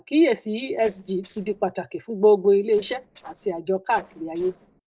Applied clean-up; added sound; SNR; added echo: neural separator model SepFormer DNS4.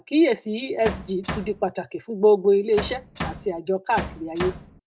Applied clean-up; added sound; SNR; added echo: none; Bass drum; 9 dB; none.